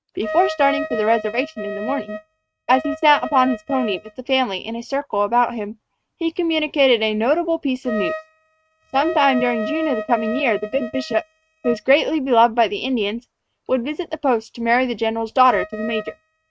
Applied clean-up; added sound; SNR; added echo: neural mask model RNNoise.